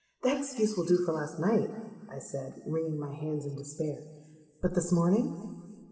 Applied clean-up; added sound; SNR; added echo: none; none; none; reverberation time 2.3 s.